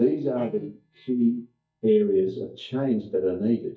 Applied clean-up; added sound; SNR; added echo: neural mask model DeepFilterNet 3.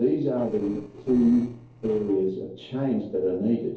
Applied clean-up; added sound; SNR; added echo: neural separator model SepFormer DNS4.